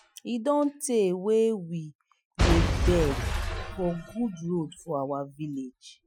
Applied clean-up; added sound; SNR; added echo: classical method Wiener filter.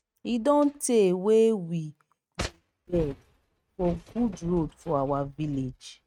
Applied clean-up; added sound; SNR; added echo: neural mask model RNNoise.